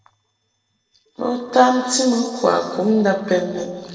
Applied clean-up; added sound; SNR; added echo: neural separator model SepFormer DNS4.